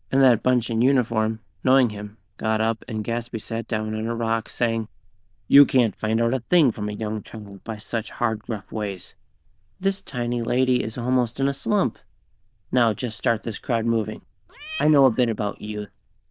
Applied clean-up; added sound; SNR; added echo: neural diffusion model UNIVERSE++.